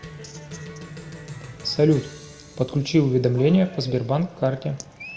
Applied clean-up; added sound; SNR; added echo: none; Cheering; 17 dB; reverberation time 1.5 s.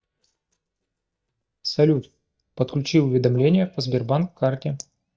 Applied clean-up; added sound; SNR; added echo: neural mask model DeepFilterNet 3.